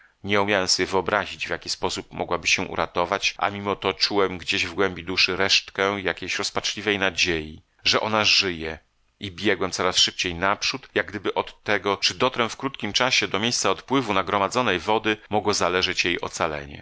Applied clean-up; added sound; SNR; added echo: none; none; none; none.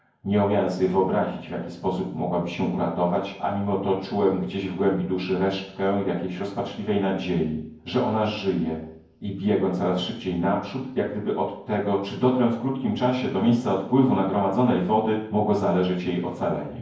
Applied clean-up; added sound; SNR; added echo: none; none; none; reverberation time 0.9 s.